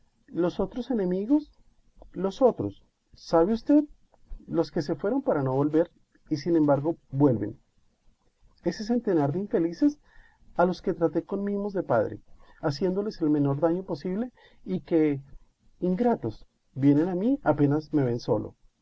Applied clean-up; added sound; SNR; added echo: none; none; none; none.